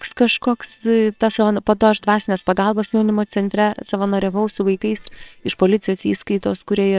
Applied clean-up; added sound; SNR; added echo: neural separator model SepFormer WHAMR!.